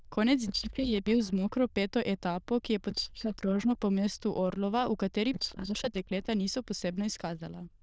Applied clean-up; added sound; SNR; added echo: neural diffusion model UNIVERSE++.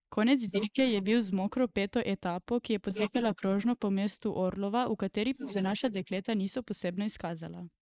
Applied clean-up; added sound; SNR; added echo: neural mask model Resemble Enhance denoiser.